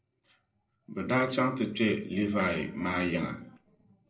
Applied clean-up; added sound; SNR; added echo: neural separator model SepFormer DNS4.